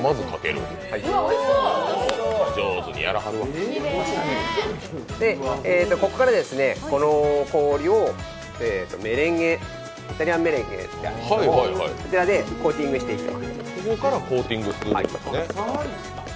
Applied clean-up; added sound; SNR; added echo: none; none; none; none.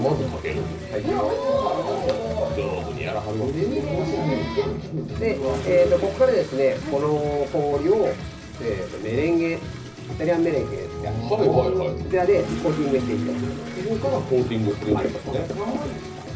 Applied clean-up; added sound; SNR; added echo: none; Toilet flush; 20 dB; reverberation time 0.4 s.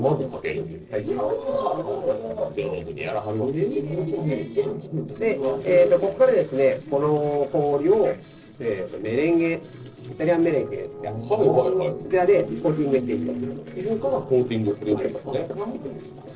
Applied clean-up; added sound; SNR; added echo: neural separator model SepFormer DNS4.